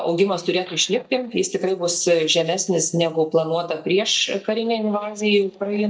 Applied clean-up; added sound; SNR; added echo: neural mask model DeepFilterNet 3.